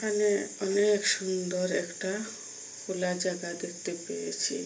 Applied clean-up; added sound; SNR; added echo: none; none; none; reverberation time 0.3 s.